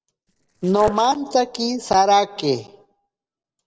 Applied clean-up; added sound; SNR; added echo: neural separator model SepFormer DNS4.